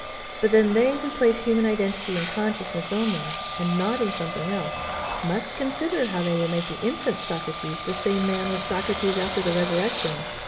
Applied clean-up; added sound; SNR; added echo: none; Engine; 4 dB; reverberation time 2.2 s.